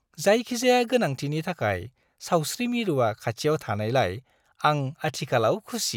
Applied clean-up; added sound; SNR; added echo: none; none; none; none.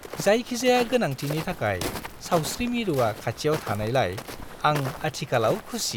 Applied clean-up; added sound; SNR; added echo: none; Walk, footsteps; 11 dB; none.